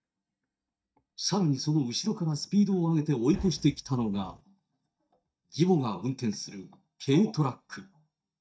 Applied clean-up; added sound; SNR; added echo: neural mask model DeepFilterNet 3.